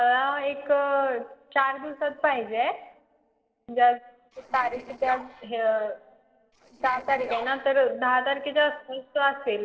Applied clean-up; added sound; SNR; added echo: neural separator model SepFormer DNS4.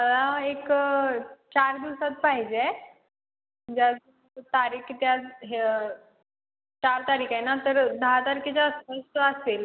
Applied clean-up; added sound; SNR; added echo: none; none; none; none.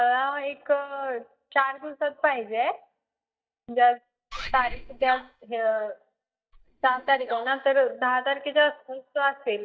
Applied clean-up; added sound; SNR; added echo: neural mask model DeepFilterNet 3.